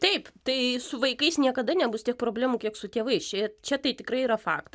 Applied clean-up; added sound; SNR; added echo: none; none; none; none.